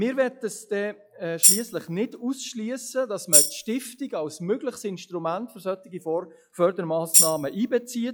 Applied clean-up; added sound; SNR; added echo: classical method log-MMSE.